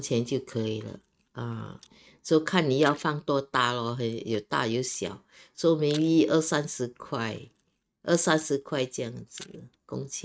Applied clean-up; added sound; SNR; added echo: neural mask model RNNoise.